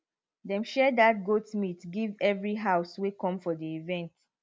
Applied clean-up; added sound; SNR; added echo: none; none; none; none.